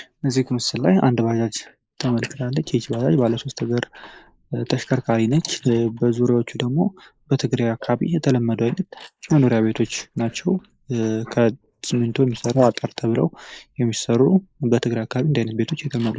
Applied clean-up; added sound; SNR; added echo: neural mask model Resemble Enhance denoiser.